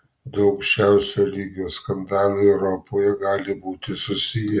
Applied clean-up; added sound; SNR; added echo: none; none; none; none.